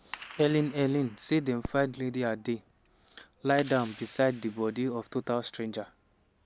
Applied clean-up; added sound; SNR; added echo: none; Clapping + Fireworks; 19 dB; none.